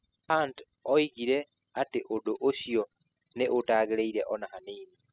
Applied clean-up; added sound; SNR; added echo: classical method spectral subtraction.